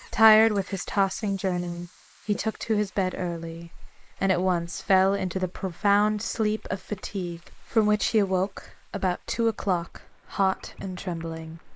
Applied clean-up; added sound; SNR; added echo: neural mask model Resemble Enhance denoiser.